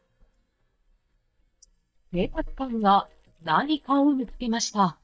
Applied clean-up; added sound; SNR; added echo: neural mask model DeepFilterNet 3.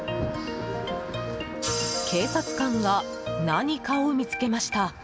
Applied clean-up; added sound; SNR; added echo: none; none; none; none.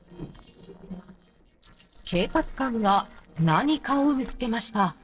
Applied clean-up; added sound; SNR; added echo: neural separator model SepFormer DNS4.